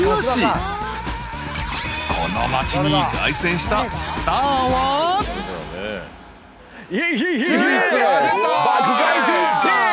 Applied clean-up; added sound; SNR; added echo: none; none; none; none.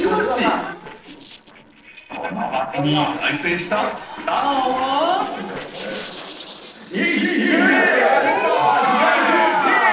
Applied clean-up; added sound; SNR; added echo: neural separator model SepFormer DNS4.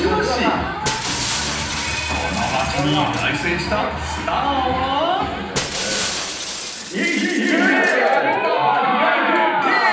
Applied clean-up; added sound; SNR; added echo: none; Shatter; 10 dB; reverberation time 0.9 s.